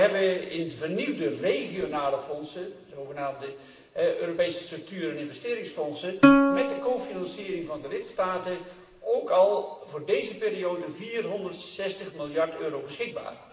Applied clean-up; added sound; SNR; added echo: none; Plucked string instrument; -4 dB; reverberation time 1.1 s.